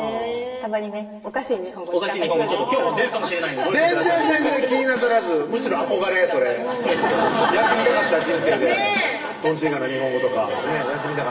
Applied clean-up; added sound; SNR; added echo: none; Snare drum; 20 dB; reverberation time 1.3 s.